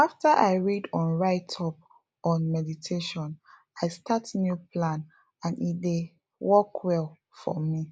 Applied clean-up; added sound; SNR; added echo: none; none; none; none.